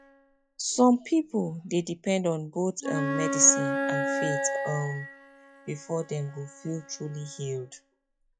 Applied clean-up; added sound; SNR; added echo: classical method log-MMSE.